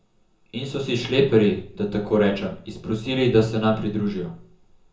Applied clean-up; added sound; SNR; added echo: none; none; none; reverberation time 0.5 s.